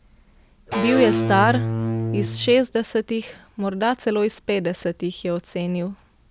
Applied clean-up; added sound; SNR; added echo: none; Electric guitar / Bass guitar; 1 dB; none.